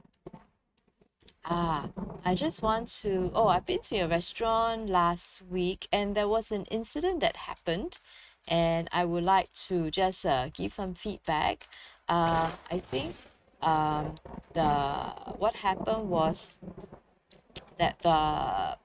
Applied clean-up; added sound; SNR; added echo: neural mask model RNNoise.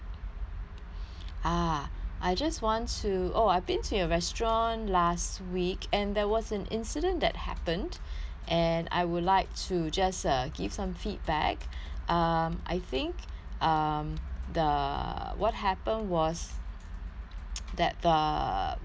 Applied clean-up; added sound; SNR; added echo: none; none; none; none.